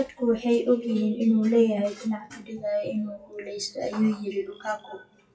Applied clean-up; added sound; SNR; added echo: classical method WPE with log-MMSE.